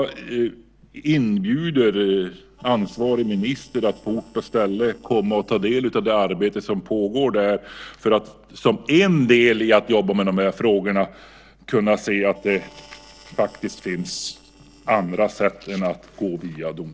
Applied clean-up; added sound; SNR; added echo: neural separator model SepFormer DNS4.